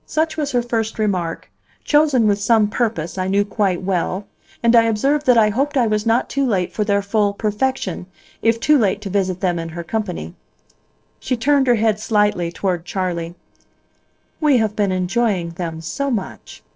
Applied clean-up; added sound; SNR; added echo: neural separator model SepFormer DNS4.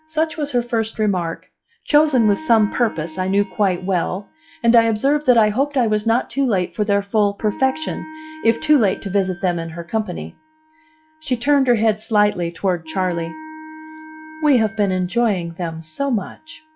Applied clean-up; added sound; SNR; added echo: classical method log-MMSE.